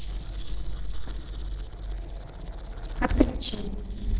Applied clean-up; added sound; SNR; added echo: neural separator model SepFormer DNS4.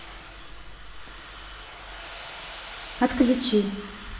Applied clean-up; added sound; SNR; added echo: none; Domestic sounds, home sounds; 12 dB; reverberation time 0.8 s.